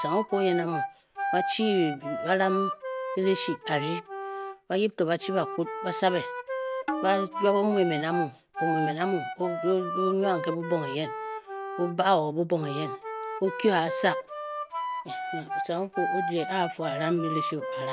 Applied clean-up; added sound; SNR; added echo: none; Wind instrument, woodwind instrument + Tabla; 5 dB; none.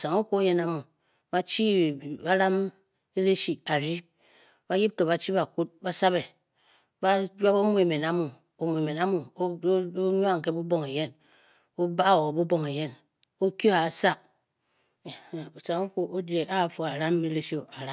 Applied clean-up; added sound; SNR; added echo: none; none; none; none.